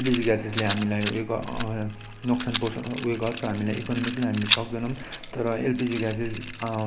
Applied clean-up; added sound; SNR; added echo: none; Rattle; 5 dB; none.